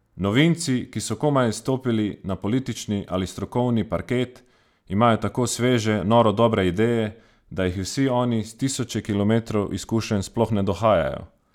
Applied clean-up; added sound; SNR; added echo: none; none; none; none.